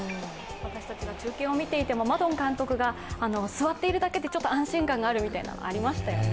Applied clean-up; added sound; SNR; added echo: none; none; none; none.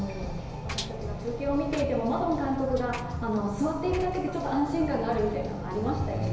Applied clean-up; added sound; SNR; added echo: none; Engine; 9 dB; reverberation time 1.0 s.